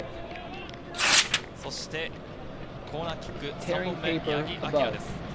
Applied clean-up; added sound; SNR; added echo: none; Tearing; -5 dB; none.